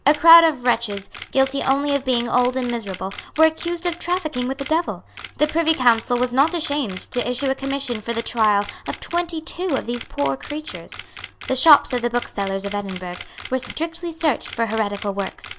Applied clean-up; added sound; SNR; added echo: none; Camera; 16 dB; none.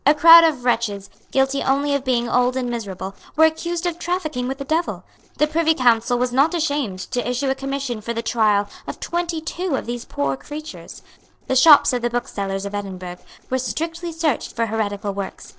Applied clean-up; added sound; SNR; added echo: neural separator model SepFormer DNS4.